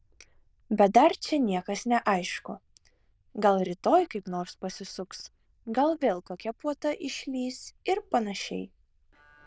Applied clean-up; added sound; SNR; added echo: neural diffusion model UNIVERSE++.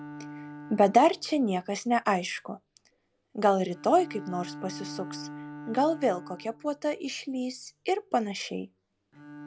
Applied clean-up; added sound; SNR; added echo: none; Bowed string instrument; 16 dB; none.